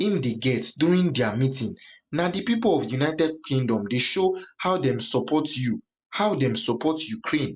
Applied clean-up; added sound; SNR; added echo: none; none; none; none.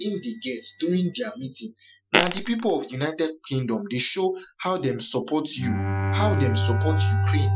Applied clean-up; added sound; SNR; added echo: classical method Wiener filter.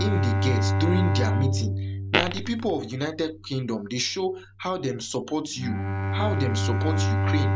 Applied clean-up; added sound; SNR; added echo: none; Bowed string instrument + Fart; -3 dB; none.